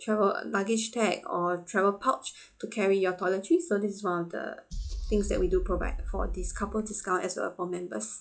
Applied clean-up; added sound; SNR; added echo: classical method log-MMSE.